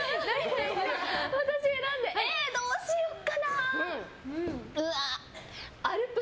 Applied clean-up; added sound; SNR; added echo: none; none; none; none.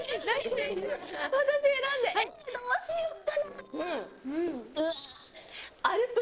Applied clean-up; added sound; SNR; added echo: neural separator model SepFormer DNS4.